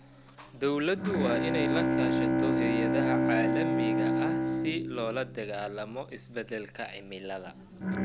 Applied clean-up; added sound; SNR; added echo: none; Bowed string instrument; -5 dB; none.